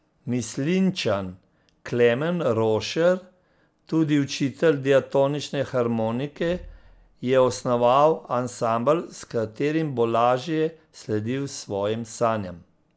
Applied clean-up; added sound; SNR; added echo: none; none; none; none.